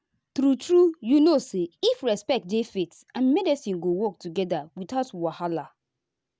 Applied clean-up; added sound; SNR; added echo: none; none; none; none.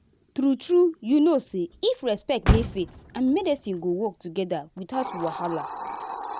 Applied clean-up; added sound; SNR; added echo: none; Motor vehicle (road) + Hiss; 6 dB; none.